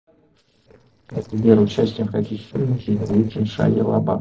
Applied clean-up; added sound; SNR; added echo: neural separator model SepFormer DNS4.